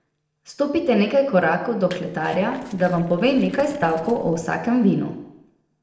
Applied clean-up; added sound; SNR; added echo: neural separator model SepFormer DNS4.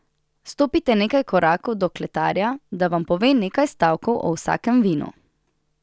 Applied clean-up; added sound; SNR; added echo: none; none; none; none.